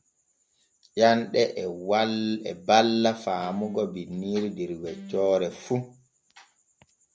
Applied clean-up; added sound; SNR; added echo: none; Guitar; 17 dB; none.